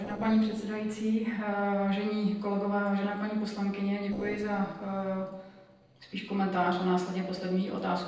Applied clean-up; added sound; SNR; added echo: neural separator model SepFormer DNS4.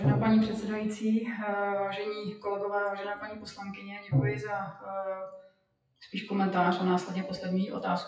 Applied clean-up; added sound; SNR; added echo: classical method WPE with log-MMSE.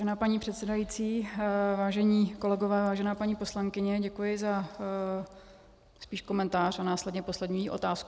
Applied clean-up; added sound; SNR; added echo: none; none; none; none.